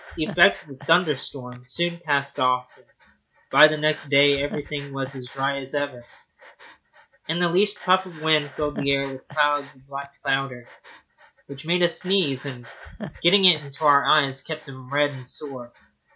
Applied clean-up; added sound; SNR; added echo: none; Breathing; 18 dB; none.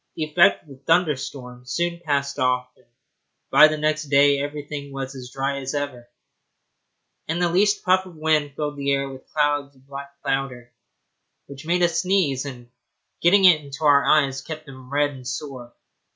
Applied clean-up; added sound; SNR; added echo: none; none; none; none.